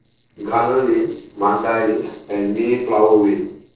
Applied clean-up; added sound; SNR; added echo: neural separator model SepFormer DNS4.